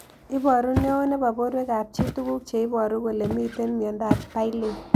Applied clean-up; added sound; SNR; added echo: none; Walk, footsteps; 5 dB; none.